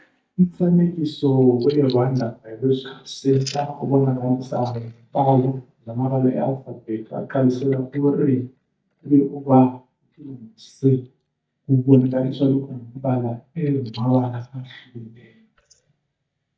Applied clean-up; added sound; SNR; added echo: neural mask model DeepFilterNet 3.